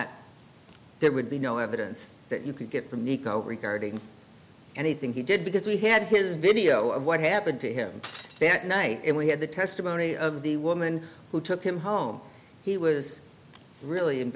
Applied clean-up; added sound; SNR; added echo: none; Shatter; 17 dB; none.